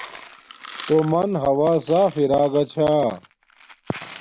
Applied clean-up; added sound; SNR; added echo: none; Coin (dropping); 19 dB; none.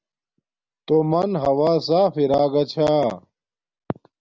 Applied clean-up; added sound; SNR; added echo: none; none; none; none.